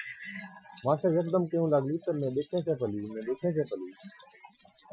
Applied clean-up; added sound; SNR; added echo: classical method Wiener filter.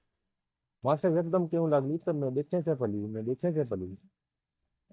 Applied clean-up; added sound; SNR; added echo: neural mask model DeepFilterNet 3.